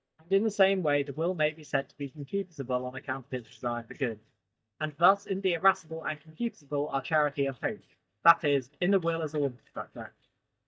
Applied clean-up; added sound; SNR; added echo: neural mask model DeepFilterNet 3.